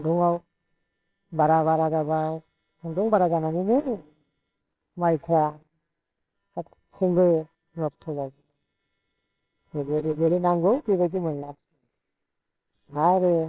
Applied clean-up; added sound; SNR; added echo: neural separator model SepFormer WHAMR!.